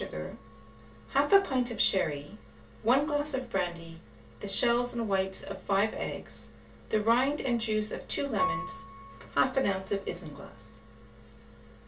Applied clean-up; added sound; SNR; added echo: none; Piano; 14 dB; reverberation time 0.2 s.